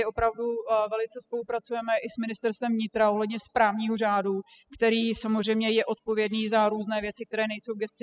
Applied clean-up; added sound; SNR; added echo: classical method spectral subtraction.